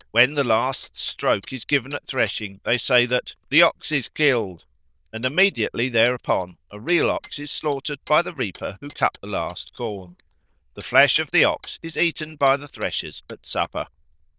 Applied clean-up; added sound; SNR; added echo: neural diffusion model UNIVERSE++.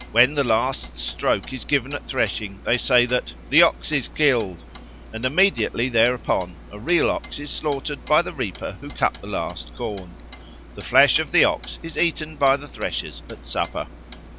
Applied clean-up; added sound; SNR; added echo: none; Clock; 16 dB; none.